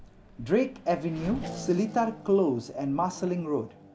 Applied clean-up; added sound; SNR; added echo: none; Race car, auto racing / Accelerating, revving, vroom; 14 dB; none.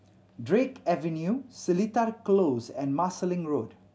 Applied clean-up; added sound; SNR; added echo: none; none; none; none.